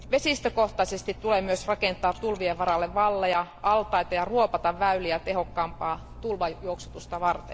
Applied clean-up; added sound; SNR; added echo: none; Cutlery, silverware; 16 dB; none.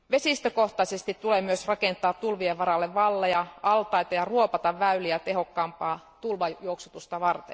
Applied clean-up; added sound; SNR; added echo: none; none; none; none.